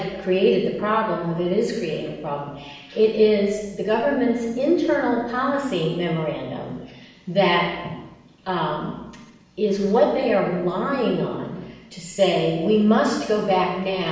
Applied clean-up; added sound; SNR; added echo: none; none; none; reverberation time 0.9 s.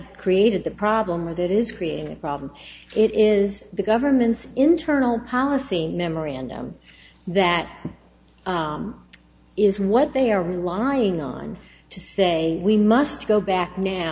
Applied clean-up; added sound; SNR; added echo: none; none; none; none.